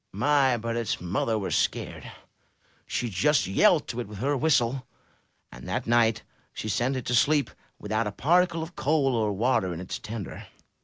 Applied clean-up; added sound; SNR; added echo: none; none; none; none.